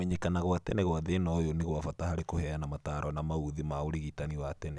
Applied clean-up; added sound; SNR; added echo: none; none; none; none.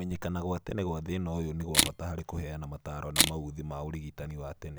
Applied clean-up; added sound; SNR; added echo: none; Camera; -5 dB; none.